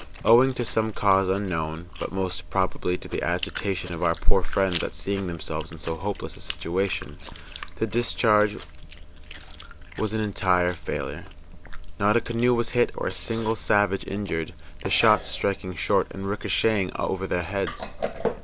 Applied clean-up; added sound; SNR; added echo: none; Chewing, mastication; 17 dB; none.